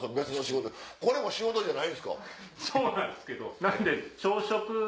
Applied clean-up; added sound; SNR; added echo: none; none; none; none.